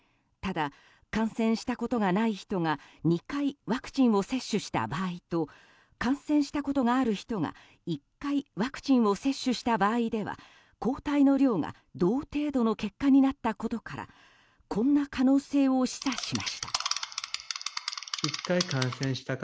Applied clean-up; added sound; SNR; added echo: none; Insect; 7 dB; none.